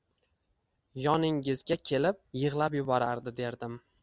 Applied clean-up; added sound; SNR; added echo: none; none; none; none.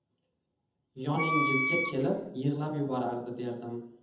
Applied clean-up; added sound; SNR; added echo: none; Wind instrument, woodwind instrument; -2 dB; reverberation time 0.8 s.